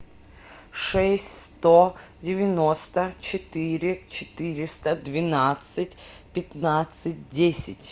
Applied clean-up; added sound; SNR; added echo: none; none; none; none.